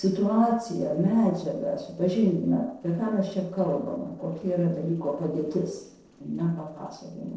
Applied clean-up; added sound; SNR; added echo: neural separator model SepFormer DNS4.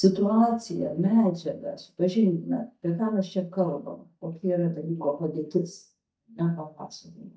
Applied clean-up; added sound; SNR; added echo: neural mask model DeepFilterNet 3.